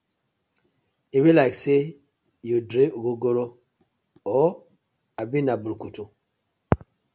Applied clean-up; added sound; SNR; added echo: none; none; none; none.